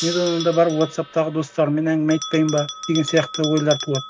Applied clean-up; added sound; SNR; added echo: none; Bell + Gong; 12 dB; none.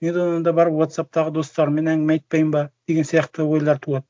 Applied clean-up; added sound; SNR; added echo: none; none; none; none.